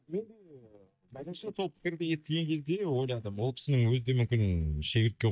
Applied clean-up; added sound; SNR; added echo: neural mask model DeepFilterNet 3.